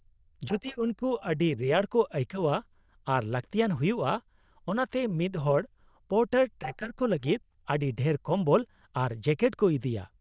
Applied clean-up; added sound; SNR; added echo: neural diffusion model UNIVERSE++.